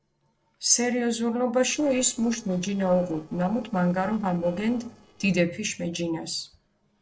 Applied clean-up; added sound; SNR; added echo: neural separator model SepFormer DNS4.